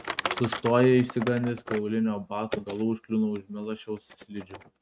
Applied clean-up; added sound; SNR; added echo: neural mask model RNNoise.